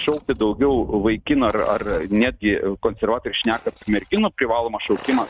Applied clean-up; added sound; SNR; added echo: neural mask model RNNoise.